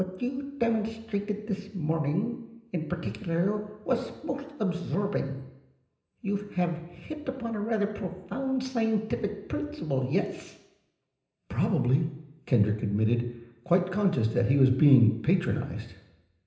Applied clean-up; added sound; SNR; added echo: none; none; none; reverberation time 0.9 s.